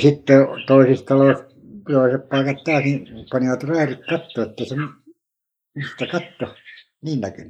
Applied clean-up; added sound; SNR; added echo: neural mask model Resemble Enhance denoiser.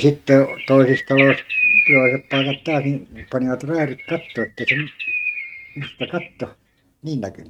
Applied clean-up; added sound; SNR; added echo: neural mask model RNNoise.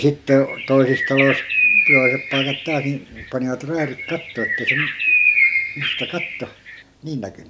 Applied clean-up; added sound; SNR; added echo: none; Bird; -1 dB; none.